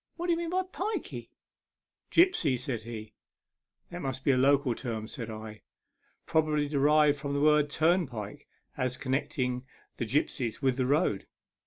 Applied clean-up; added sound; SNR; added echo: none; none; none; none.